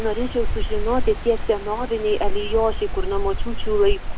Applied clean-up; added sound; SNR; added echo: none; Wind; -1 dB; none.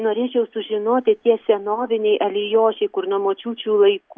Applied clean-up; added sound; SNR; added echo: none; none; none; none.